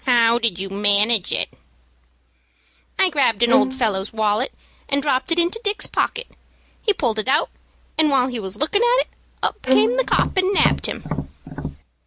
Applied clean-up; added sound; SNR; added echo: none; Tap + Bowed string instrument; 1 dB; none.